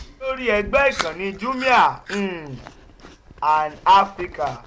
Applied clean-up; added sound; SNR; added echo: none; Chewing, mastication; 15 dB; none.